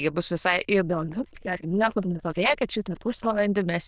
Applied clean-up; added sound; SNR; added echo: neural diffusion model UNIVERSE++.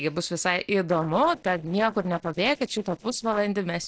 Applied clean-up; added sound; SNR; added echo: neural separator model SepFormer DNS4.